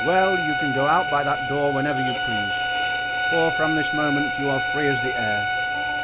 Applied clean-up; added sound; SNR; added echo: none; Bowed string instrument; -1 dB; none.